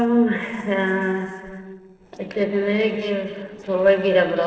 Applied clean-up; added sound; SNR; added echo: neural separator model SepFormer DNS4.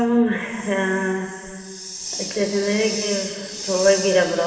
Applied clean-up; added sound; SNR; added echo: none; Hiss; 10 dB; reverberation time 2.5 s.